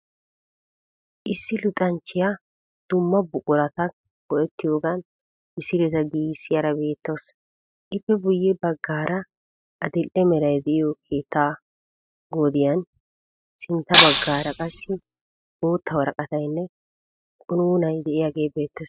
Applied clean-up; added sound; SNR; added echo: classical method spectral subtraction.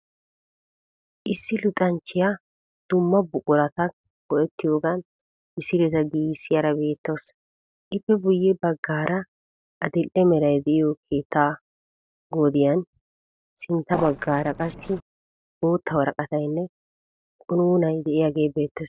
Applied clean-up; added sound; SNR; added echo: neural separator model SepFormer DNS4.